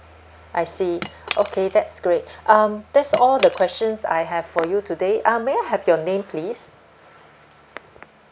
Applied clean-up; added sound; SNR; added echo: none; Cutlery, silverware / Chink, clink; 14 dB; none.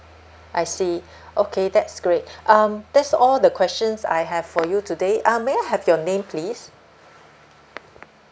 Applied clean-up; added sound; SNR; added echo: none; none; none; none.